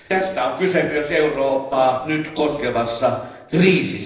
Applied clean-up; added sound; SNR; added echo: neural separator model SepFormer DNS4.